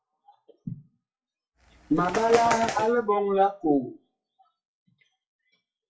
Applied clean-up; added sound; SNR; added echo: classical method WPE with log-MMSE.